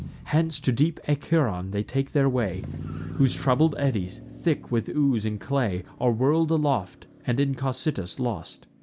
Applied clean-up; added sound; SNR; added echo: none; Motor vehicle (road); 16 dB; none.